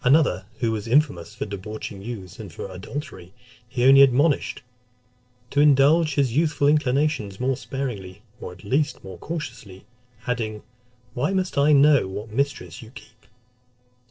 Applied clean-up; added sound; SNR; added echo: neural separator model SepFormer DNS4.